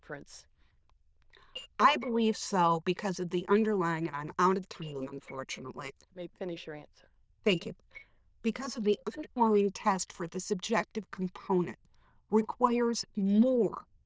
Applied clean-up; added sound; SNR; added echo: neural diffusion model UNIVERSE++.